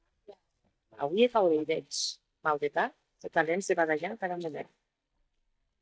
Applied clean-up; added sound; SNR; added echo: neural mask model DeepFilterNet 3.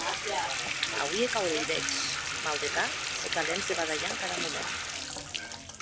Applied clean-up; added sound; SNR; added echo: none; Bathtub (filling or washing) / Water tap, faucet; -1 dB; none.